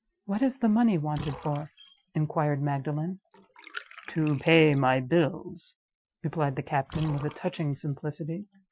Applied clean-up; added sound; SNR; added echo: classical method Wiener filter.